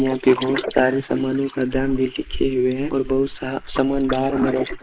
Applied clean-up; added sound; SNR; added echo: neural mask model Resemble Enhance denoiser.